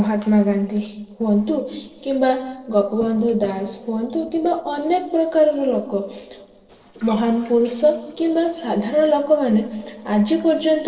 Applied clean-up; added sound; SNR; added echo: neural separator model SepFormer DNS4.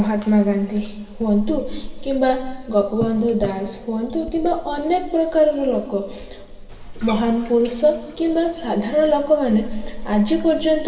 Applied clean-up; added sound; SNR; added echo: none; Bathtub (filling or washing); 12 dB; reverberation time 2.0 s.